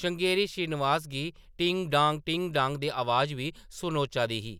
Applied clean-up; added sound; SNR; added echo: none; none; none; none.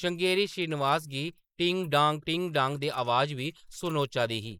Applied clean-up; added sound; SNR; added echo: neural mask model Resemble Enhance denoiser.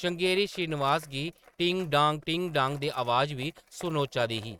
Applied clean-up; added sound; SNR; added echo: neural mask model RNNoise.